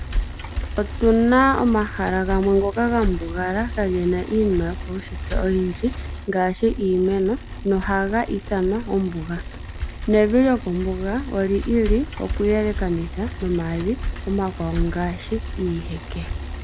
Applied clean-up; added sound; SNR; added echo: none; Bicycle; 7 dB; none.